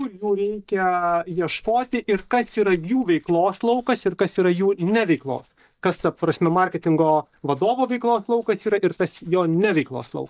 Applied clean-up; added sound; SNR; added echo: neural mask model DeepFilterNet 3.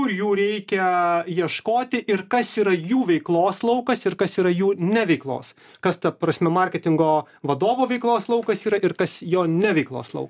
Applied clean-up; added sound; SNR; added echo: none; none; none; none.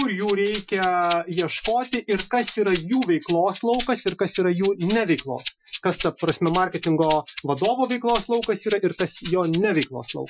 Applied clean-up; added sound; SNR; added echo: classical method Wiener filter.